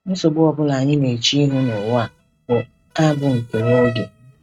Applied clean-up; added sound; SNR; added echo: neural mask model RNNoise.